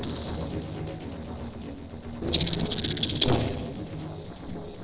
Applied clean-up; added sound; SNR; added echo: neural separator model SepFormer DNS4.